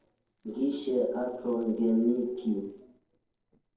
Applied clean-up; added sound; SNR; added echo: neural separator model SepFormer DNS4.